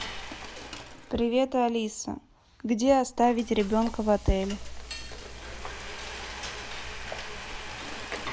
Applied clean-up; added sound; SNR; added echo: none; Frying (food); 10 dB; none.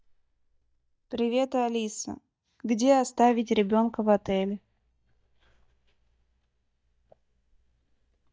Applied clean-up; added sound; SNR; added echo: neural mask model DeepFilterNet 3.